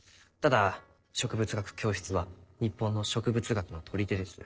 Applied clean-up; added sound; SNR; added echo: neural separator model SepFormer DNS4.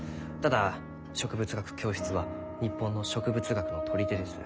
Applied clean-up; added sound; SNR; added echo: none; Bass guitar; 15 dB; none.